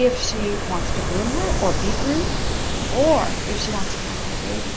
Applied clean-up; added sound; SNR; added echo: none; Ocean; -1 dB; none.